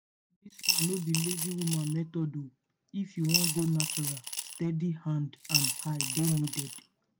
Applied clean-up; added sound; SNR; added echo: none; Coin (dropping) / Glass; 1 dB; none.